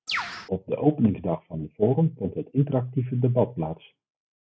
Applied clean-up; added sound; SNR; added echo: neural mask model RNNoise.